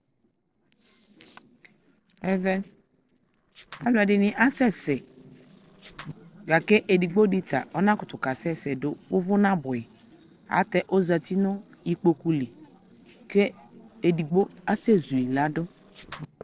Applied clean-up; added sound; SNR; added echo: neural separator model SepFormer DNS4.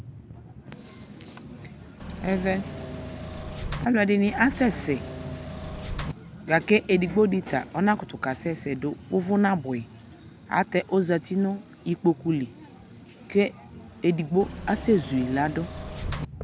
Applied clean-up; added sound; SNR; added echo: none; Engine / Mechanisms; 8 dB; none.